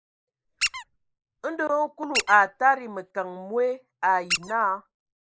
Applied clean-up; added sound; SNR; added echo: neural mask model Resemble Enhance denoiser.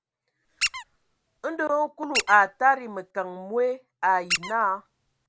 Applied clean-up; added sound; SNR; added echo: none; Squeak; 7 dB; none.